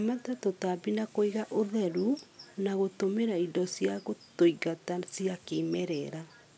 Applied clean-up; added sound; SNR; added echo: none; none; none; none.